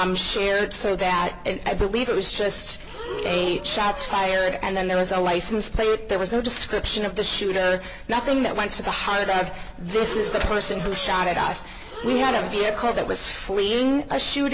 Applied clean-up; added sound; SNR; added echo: none; Breathing; 10 dB; none.